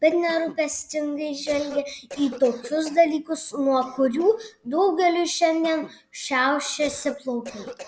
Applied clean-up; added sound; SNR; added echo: none; Cough; 19 dB; none.